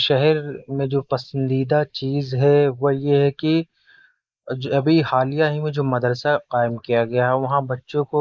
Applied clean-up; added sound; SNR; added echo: neural mask model Resemble Enhance denoiser.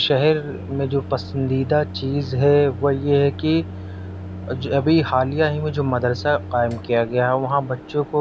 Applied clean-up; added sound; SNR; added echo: none; Microwave oven; 12 dB; none.